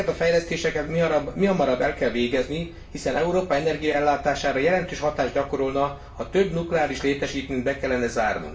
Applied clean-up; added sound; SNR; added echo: none; Bird vocalization, bird call, bird song; 18 dB; reverberation time 0.3 s.